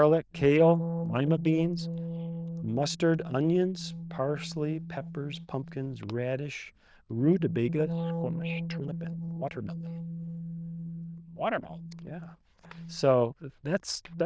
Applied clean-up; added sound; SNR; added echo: neural diffusion model UNIVERSE++.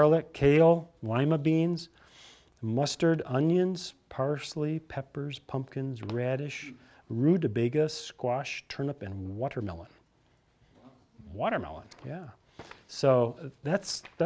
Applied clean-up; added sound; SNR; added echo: none; none; none; none.